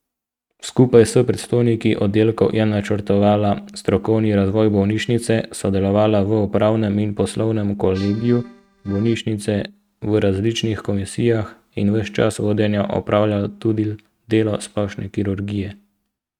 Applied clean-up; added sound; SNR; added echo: neural mask model RNNoise.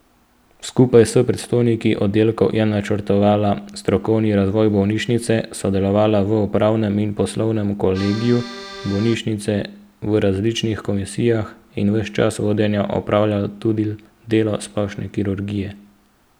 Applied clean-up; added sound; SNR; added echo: none; Accordion; 14 dB; none.